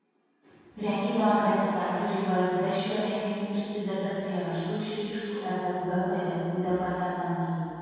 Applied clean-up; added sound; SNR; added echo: none; none; none; reverberation time 2.2 s.